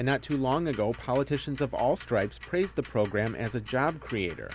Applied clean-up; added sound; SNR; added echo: none; Tick-tock; 18 dB; none.